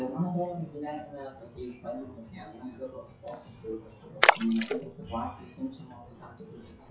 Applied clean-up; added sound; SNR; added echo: classical method WPE with log-MMSE.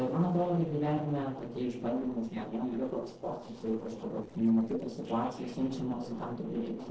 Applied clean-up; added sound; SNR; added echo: neural separator model SepFormer DNS4.